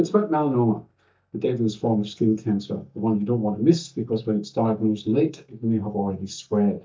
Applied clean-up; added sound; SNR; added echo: neural mask model DeepFilterNet 3.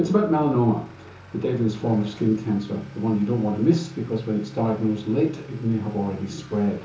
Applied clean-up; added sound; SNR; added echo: none; Accelerating, revving, vroom / Motor vehicle (road); 18 dB; reverberation time 0.6 s.